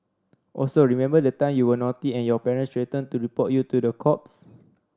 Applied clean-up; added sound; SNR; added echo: none; none; none; none.